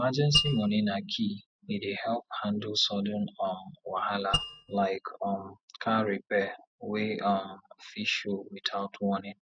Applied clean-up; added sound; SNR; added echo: neural mask model RNNoise.